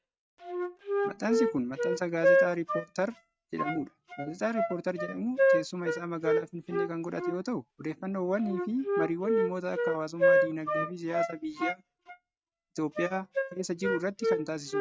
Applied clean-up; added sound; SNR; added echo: neural mask model RNNoise.